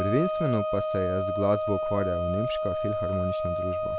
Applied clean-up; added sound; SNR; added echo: none; Wind instrument, woodwind instrument; -1 dB; none.